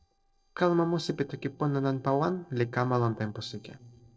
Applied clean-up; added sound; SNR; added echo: neural separator model SepFormer DNS4.